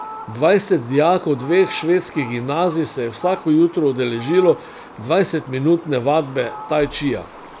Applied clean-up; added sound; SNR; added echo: none; Fowl; 17 dB; none.